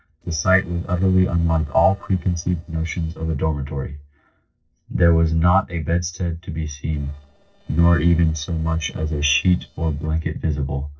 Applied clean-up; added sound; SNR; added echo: neural separator model SepFormer DNS4.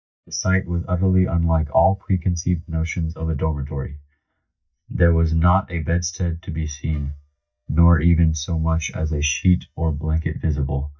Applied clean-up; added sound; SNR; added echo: neural mask model DeepFilterNet 3.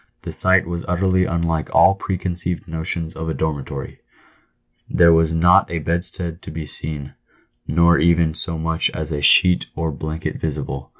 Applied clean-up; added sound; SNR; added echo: none; none; none; none.